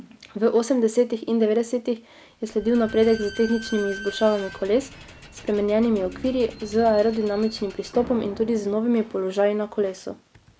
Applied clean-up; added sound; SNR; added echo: none; Squeak / Slam; 18 dB; none.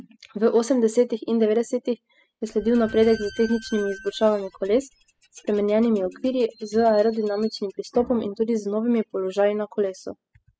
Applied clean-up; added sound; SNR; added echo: classical method spectral subtraction.